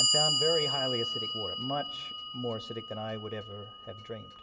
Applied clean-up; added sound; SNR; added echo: none; Clock; -3 dB; reverberation time 2.2 s.